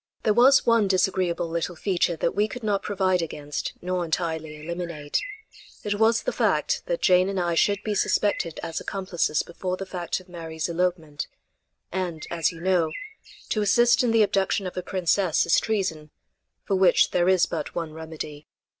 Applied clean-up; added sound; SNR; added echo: none; Bird; 17 dB; none.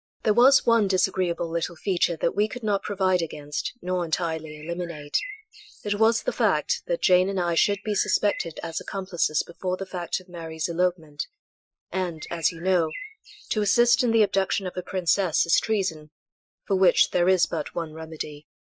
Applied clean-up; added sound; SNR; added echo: classical method Wiener filter.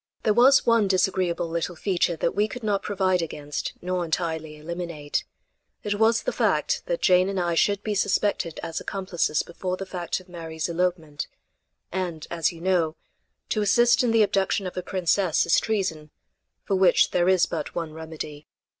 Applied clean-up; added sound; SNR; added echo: none; none; none; none.